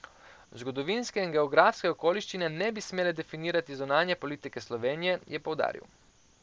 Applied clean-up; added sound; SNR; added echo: none; none; none; none.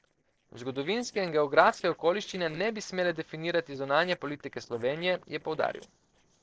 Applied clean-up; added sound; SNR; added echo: neural separator model SepFormer DNS4.